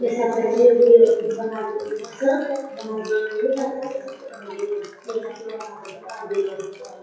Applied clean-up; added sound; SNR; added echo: classical method WPE with log-MMSE.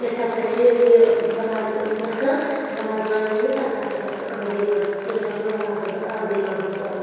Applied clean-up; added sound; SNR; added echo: none; Applause; 15 dB; reverberation time 2.2 s.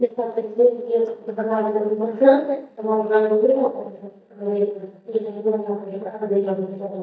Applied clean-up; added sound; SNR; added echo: neural mask model DeepFilterNet 3.